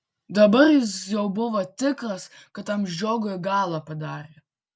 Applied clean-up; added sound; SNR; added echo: none; none; none; none.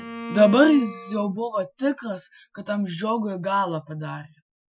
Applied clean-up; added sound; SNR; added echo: classical method Wiener filter.